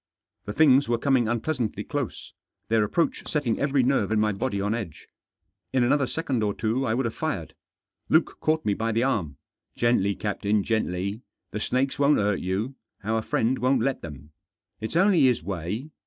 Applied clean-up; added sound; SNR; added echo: neural separator model SepFormer DNS4.